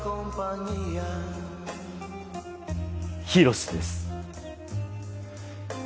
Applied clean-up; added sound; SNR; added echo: none; none; none; none.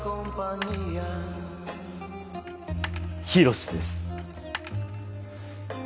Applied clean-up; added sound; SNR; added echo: none; Coin (dropping); 14 dB; none.